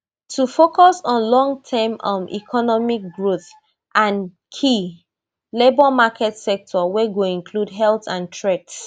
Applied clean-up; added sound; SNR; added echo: none; none; none; none.